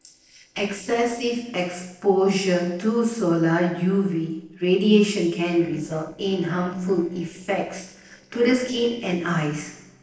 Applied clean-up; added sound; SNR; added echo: neural separator model SepFormer DNS4.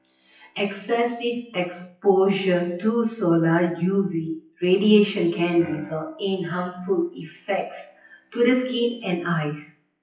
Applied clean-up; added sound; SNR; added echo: classical method WPE with log-MMSE.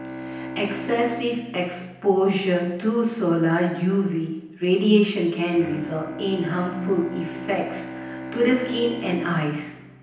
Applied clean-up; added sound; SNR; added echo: none; Bowed string instrument; 13 dB; reverberation time 0.9 s.